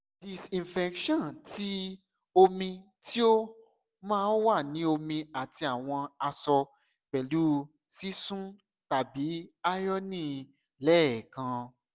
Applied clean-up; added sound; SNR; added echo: none; none; none; none.